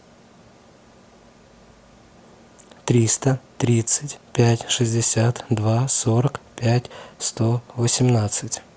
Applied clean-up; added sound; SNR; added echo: none; none; none; none.